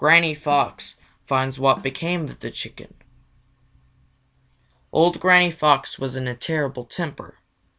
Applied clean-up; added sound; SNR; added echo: none; Snare drum; 18 dB; none.